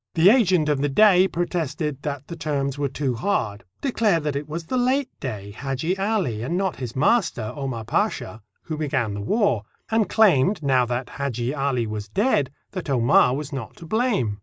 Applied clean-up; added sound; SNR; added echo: neural mask model Resemble Enhance denoiser.